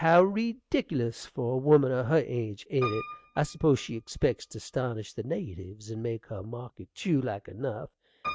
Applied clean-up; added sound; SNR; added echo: neural mask model RNNoise.